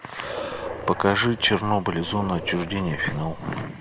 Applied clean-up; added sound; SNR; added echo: none; Dog; 11 dB; none.